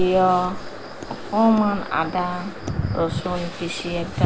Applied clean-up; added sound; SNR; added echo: none; Walk, footsteps; 12 dB; none.